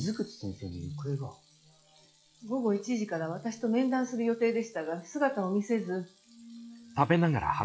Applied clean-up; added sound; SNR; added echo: classical method log-MMSE.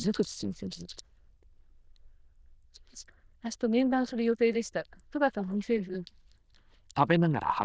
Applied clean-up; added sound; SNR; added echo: neural diffusion model UNIVERSE++.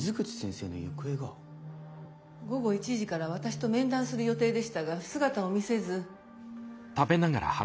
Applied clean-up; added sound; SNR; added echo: none; none; none; none.